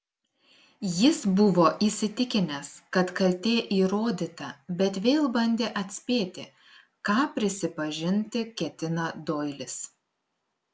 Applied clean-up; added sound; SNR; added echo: none; none; none; none.